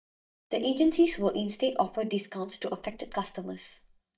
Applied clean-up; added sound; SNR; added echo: neural mask model DeepFilterNet 3.